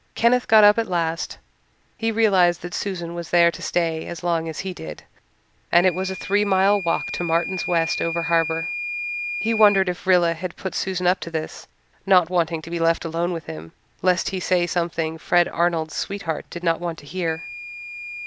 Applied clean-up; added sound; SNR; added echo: none; Microwave oven / Alarm; 13 dB; none.